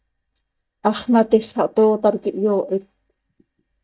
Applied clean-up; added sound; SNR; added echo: neural mask model DeepFilterNet 3.